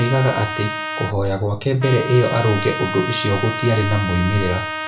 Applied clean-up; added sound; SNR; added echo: none; Trumpet; 7 dB; reverberation time 0.3 s.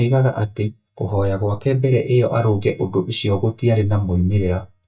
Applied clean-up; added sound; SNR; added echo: neural mask model DeepFilterNet 3.